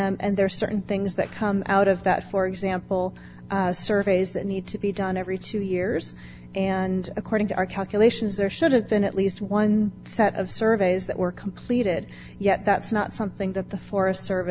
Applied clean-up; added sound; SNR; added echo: none; none; none; none.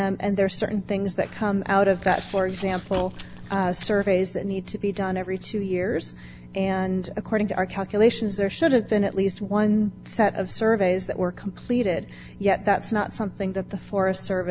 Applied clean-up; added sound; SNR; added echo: none; Chewing, mastication; 14 dB; none.